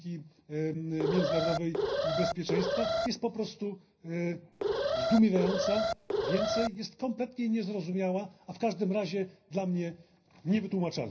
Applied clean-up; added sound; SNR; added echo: none; Alarm; -1 dB; reverberation time 0.4 s.